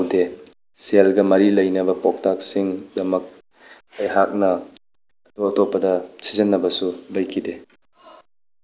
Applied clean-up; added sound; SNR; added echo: none; none; none; none.